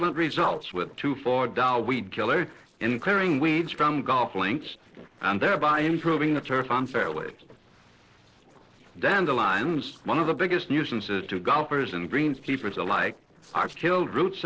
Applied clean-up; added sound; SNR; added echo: neural separator model SepFormer DNS4.